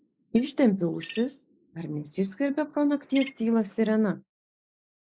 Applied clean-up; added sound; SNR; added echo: neural mask model Resemble Enhance denoiser.